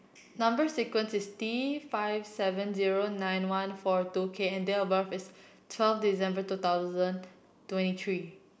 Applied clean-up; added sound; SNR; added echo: none; none; none; none.